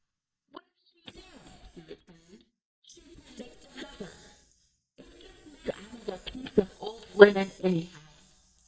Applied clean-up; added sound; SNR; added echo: neural mask model DeepFilterNet 3.